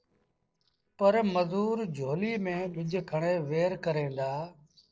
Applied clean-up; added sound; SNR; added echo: neural separator model SepFormer DNS4.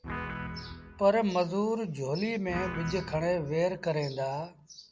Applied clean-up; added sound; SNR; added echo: none; Guitar; 12 dB; none.